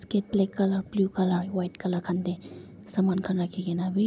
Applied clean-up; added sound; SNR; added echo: none; none; none; none.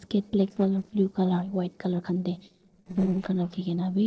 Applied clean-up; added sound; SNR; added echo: neural separator model SepFormer DNS4.